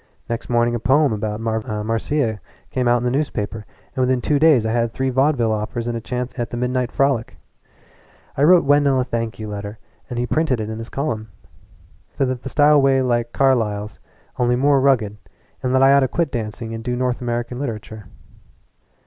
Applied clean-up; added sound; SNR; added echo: none; none; none; none.